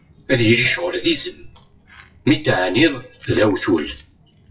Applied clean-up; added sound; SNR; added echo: classical method WPE with log-MMSE.